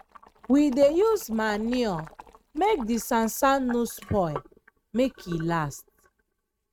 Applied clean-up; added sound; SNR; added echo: neural mask model RNNoise.